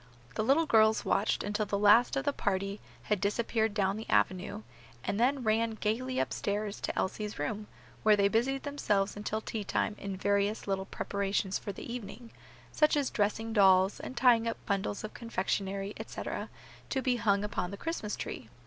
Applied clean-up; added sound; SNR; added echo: none; none; none; none.